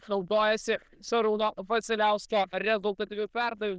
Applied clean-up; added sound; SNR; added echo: neural diffusion model UNIVERSE++.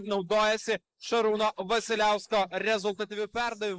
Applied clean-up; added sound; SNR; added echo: neural mask model Resemble Enhance denoiser.